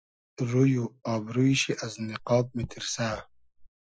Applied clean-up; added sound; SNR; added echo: classical method Wiener filter.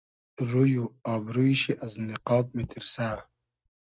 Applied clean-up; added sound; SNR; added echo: neural mask model RNNoise.